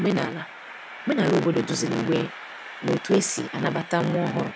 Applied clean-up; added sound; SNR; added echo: none; Train; 15 dB; none.